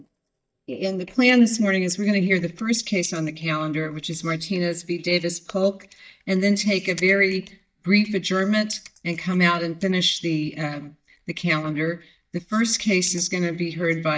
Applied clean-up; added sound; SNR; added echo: neural mask model DeepFilterNet 3.